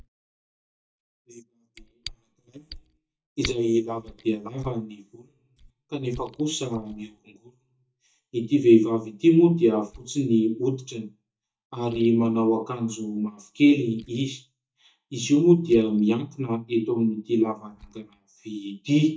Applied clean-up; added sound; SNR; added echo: neural mask model DeepFilterNet 3.